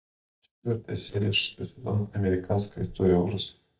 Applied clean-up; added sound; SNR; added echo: neural mask model DeepFilterNet 3.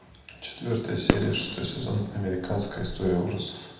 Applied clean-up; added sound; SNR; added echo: none; Fireworks; 3 dB; reverberation time 0.9 s.